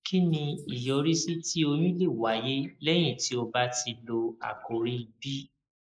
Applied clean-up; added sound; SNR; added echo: neural mask model Resemble Enhance denoiser.